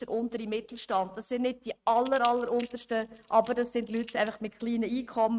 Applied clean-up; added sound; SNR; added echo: neural mask model RNNoise.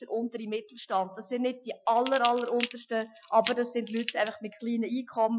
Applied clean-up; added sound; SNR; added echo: classical method Wiener filter.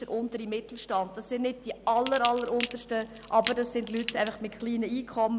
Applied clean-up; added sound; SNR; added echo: none; Crackle / Crushing; 12 dB; none.